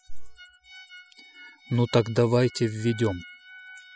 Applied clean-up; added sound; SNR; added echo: classical method spectral subtraction.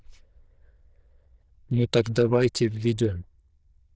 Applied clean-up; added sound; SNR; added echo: neural diffusion model UNIVERSE++.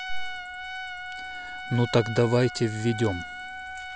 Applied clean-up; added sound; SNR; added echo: none; Trumpet; 9 dB; none.